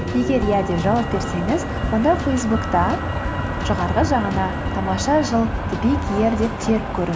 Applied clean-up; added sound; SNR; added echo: none; Motor vehicle (road); 4 dB; none.